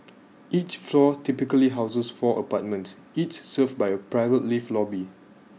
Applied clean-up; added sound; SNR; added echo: none; none; none; none.